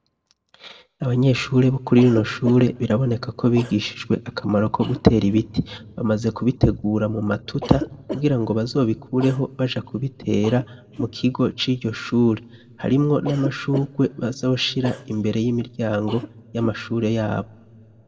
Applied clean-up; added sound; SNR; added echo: none; Cough; 17 dB; reverberation time 1.0 s.